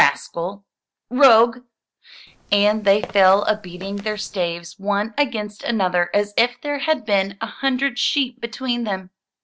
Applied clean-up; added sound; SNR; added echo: neural separator model SepFormer DNS4.